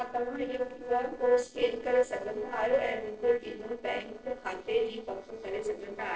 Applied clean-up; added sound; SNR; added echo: neural separator model SepFormer DNS4.